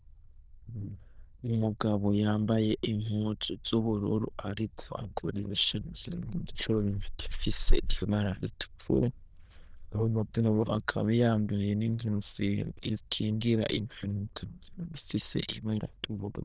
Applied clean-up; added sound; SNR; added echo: neural diffusion model UNIVERSE++.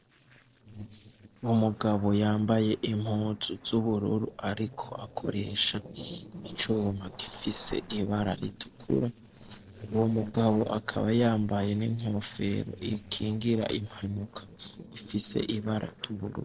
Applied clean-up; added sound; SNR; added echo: neural separator model SepFormer DNS4.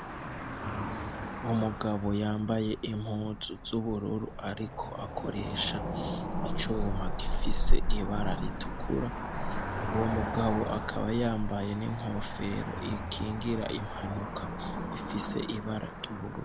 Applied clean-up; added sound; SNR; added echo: none; Cricket / Motor vehicle (road); -2 dB; none.